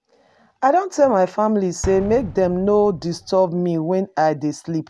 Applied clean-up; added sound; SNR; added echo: none; Explosion; 19 dB; none.